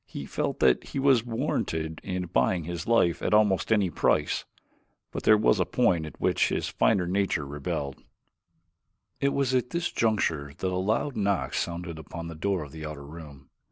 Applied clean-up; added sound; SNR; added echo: none; none; none; none.